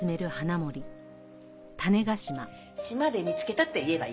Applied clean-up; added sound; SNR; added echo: none; none; none; none.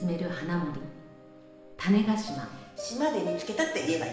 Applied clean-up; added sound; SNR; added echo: none; none; none; reverberation time 1.1 s.